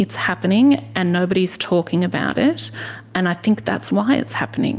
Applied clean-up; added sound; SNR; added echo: none; none; none; none.